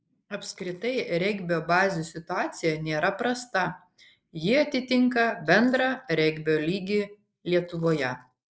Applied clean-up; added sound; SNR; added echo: neural mask model Resemble Enhance denoiser.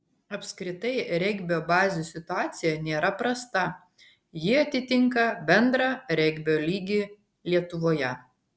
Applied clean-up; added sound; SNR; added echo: none; none; none; none.